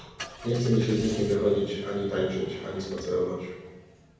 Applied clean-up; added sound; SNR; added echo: none; Engine starting / Car; 17 dB; reverberation time 1.1 s.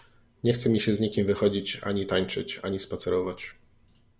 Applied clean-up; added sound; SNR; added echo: none; none; none; none.